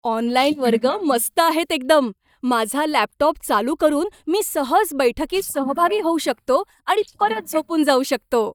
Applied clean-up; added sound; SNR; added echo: neural mask model DeepFilterNet 3.